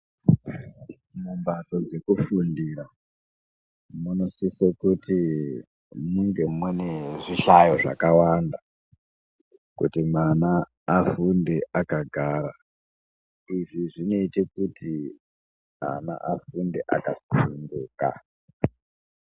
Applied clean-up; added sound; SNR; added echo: none; none; none; none.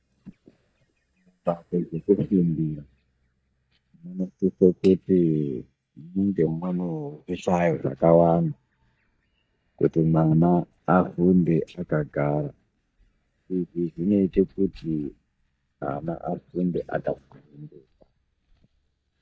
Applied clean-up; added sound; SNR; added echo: neural mask model DeepFilterNet 3.